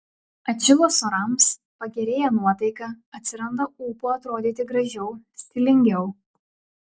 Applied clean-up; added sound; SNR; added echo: none; none; none; none.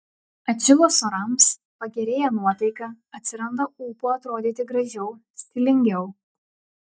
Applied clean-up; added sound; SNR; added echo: neural mask model DeepFilterNet 3.